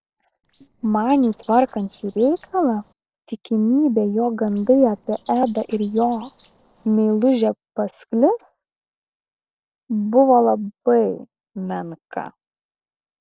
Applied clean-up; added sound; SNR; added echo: neural separator model SepFormer DNS4.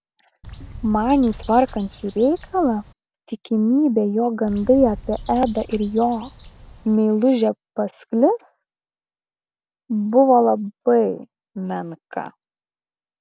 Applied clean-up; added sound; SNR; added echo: none; Bird; 16 dB; none.